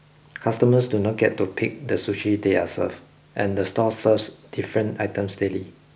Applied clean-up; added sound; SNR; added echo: none; none; none; none.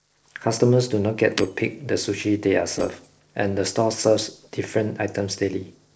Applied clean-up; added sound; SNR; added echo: neural separator model SepFormer DNS4.